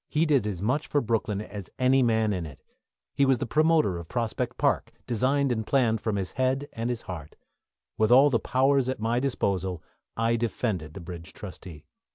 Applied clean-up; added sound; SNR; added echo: none; none; none; none.